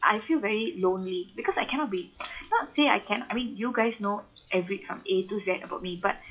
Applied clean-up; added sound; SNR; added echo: classical method WPE with log-MMSE.